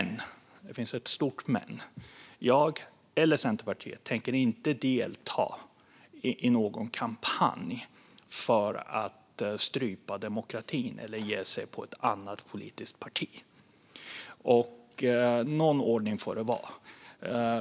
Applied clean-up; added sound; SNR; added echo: none; none; none; none.